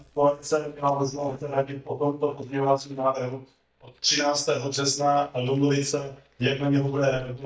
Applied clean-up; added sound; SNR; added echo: neural mask model DeepFilterNet 3.